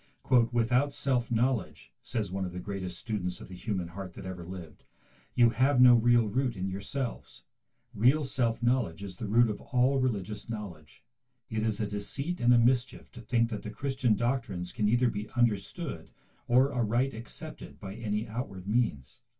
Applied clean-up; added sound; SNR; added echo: none; none; none; reverberation time 0.1 s.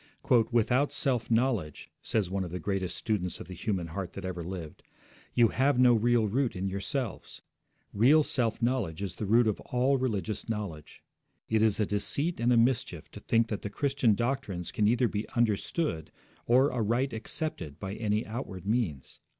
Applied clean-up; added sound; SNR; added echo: none; none; none; none.